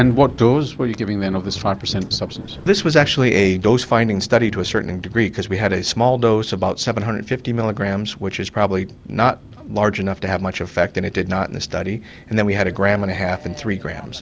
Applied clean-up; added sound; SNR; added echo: none; Thunder / Rain; 20 dB; none.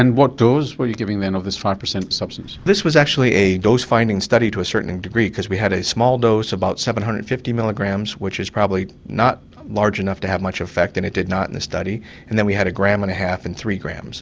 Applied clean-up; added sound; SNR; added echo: none; none; none; none.